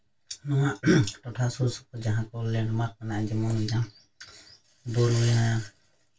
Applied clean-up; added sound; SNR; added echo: none; none; none; reverberation time 0.1 s.